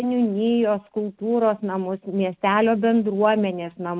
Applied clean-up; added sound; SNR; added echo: none; none; none; none.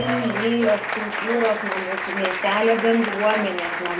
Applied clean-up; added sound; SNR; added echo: none; Applause; 4 dB; reverberation time 0.2 s.